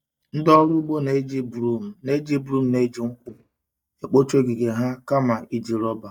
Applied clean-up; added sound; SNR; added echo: neural mask model DeepFilterNet 3.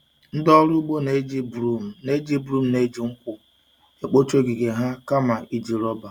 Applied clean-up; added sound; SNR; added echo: none; none; none; none.